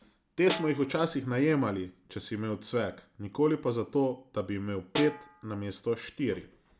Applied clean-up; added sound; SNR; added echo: none; Snare drum; 8 dB; none.